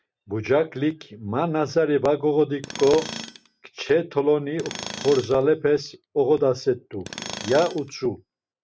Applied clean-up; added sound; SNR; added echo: none; Tools; 13 dB; none.